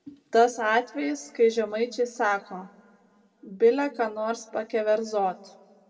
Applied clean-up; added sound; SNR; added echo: none; none; none; reverberation time 1.1 s.